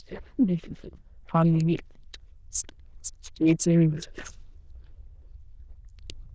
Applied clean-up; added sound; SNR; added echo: neural diffusion model UNIVERSE++.